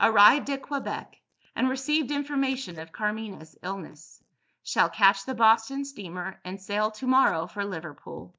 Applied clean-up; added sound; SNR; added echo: neural mask model DeepFilterNet 3.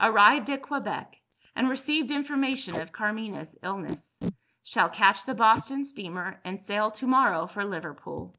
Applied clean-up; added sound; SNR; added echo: none; Packing tape, duct tape; 17 dB; none.